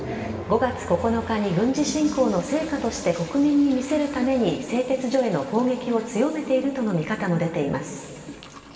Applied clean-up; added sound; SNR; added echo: none; Toilet flush; 18 dB; reverberation time 2.4 s.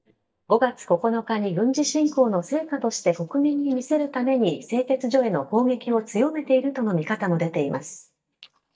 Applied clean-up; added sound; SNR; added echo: neural mask model DeepFilterNet 3.